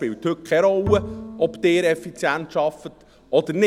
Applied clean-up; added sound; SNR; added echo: none; Bowed string instrument; 13 dB; none.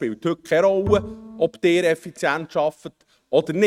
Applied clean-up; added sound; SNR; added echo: neural mask model RNNoise.